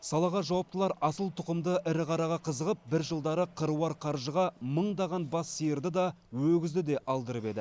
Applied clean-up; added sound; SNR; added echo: none; none; none; none.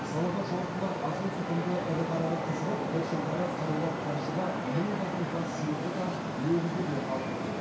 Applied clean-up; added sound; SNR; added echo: none; Traffic noise, roadway noise; 0 dB; reverberation time 0.6 s.